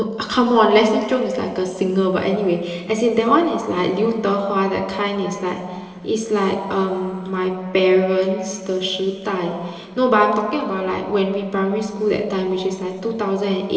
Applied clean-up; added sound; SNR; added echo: neural separator model SepFormer DNS4.